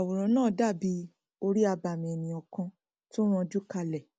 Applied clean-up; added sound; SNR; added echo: none; none; none; none.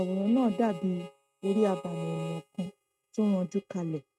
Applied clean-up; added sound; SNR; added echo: neural mask model RNNoise.